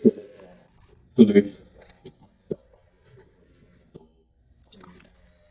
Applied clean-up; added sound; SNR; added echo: neural mask model DeepFilterNet 3.